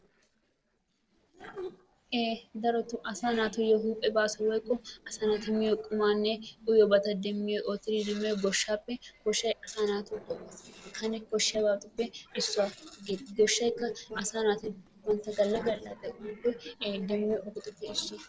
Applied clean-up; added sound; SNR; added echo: neural separator model SepFormer DNS4.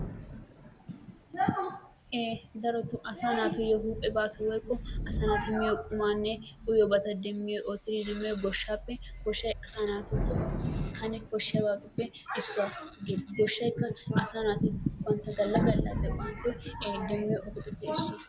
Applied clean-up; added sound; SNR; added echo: none; Thunder / Rain; 8 dB; none.